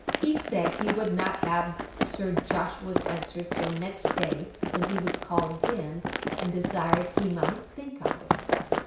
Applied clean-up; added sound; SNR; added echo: none; Run; -1 dB; reverberation time 0.6 s.